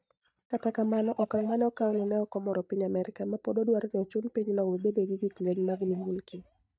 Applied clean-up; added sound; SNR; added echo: neural mask model DeepFilterNet 3.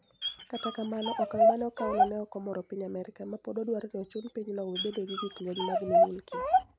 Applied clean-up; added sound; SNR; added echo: none; Dog; -4 dB; none.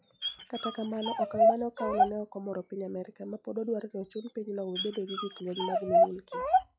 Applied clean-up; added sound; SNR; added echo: classical method log-MMSE.